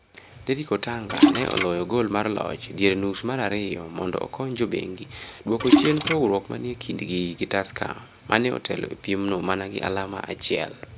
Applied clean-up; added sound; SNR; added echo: none; Splash, splatter; -3 dB; none.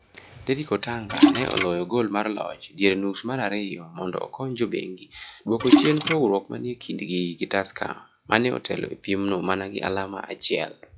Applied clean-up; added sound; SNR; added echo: classical method log-MMSE.